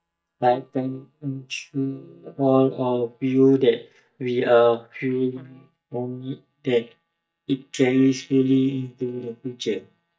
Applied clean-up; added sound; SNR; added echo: neural mask model DeepFilterNet 3.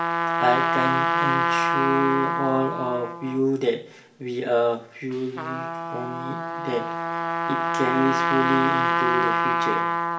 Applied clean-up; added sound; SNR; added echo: none; Trumpet; -2 dB; reverberation time 0.5 s.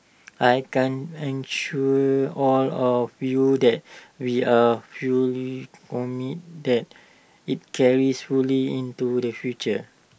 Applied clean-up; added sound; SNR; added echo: none; none; none; none.